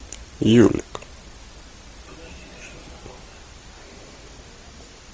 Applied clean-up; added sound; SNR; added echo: none; none; none; none.